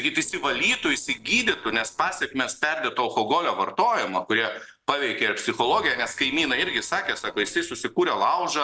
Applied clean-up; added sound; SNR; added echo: neural separator model SepFormer DNS4.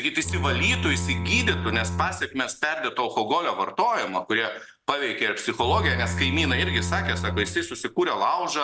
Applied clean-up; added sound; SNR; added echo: none; Bowed string instrument; 4 dB; none.